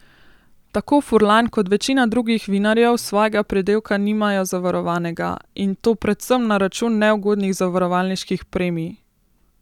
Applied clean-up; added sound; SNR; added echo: none; none; none; none.